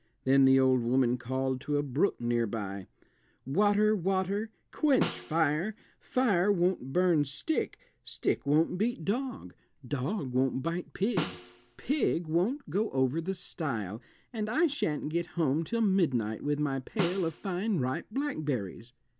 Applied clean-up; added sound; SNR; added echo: none; Snare drum; 11 dB; none.